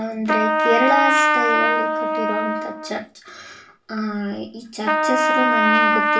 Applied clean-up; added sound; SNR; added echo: none; Trumpet; -5 dB; reverberation time 0.3 s.